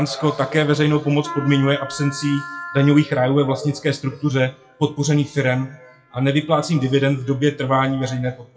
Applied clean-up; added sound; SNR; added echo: classical method WPE with log-MMSE.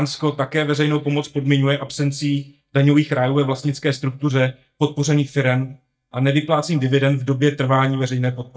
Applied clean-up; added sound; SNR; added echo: neural mask model DeepFilterNet 3.